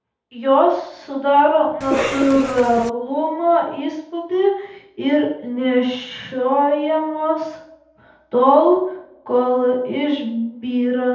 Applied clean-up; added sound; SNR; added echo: none; Cough; 6 dB; reverberation time 2.0 s.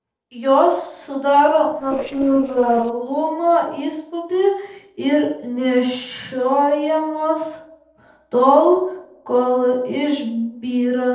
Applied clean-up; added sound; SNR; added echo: neural separator model SepFormer DNS4.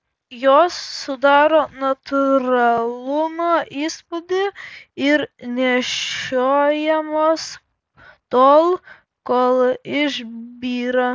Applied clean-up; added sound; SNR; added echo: none; none; none; none.